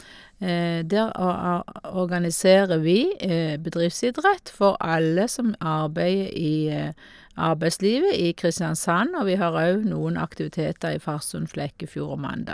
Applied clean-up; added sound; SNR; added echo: none; none; none; none.